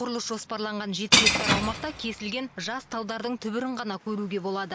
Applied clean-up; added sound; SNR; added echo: none; Shatter / Crushing; -4 dB; none.